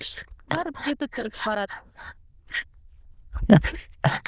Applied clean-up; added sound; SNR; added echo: neural diffusion model UNIVERSE++.